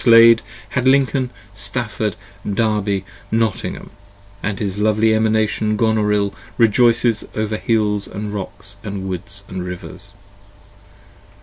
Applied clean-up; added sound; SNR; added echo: none; none; none; none.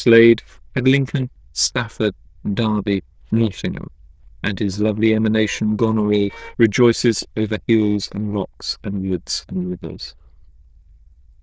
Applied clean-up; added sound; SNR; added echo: neural diffusion model UNIVERSE++.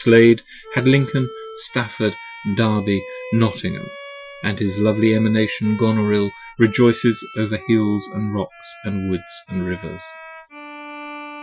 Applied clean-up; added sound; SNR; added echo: classical method Wiener filter.